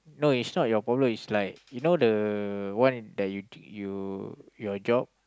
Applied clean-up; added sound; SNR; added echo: none; none; none; none.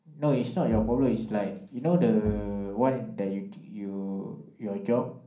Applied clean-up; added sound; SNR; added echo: none; Bowed string instrument; 11 dB; reverberation time 0.6 s.